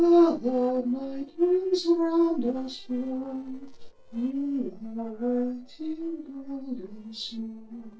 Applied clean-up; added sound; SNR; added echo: neural separator model SepFormer DNS4.